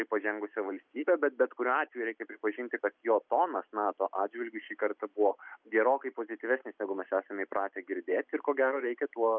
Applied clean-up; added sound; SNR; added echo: none; none; none; none.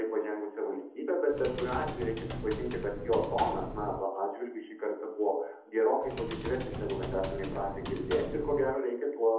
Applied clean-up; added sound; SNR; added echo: none; Typing; 9 dB; reverberation time 0.7 s.